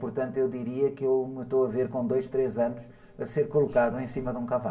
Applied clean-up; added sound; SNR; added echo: none; none; none; reverberation time 2.0 s.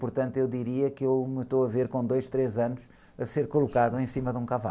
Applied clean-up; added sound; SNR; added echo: none; none; none; none.